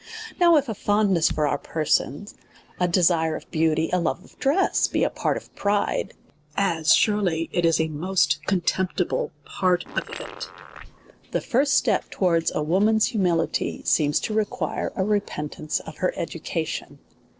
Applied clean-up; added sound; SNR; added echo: neural separator model SepFormer DNS4.